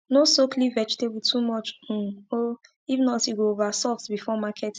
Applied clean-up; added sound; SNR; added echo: none; none; none; none.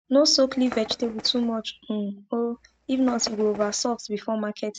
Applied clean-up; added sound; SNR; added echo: neural mask model RNNoise.